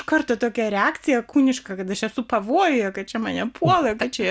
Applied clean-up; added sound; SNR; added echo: none; Breathing; 5 dB; none.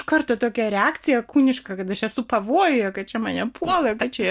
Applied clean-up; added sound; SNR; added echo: neural separator model SepFormer DNS4.